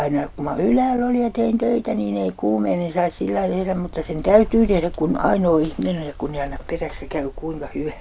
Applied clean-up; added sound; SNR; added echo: none; Bird; 14 dB; none.